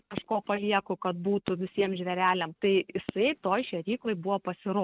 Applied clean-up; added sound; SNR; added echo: neural mask model RNNoise.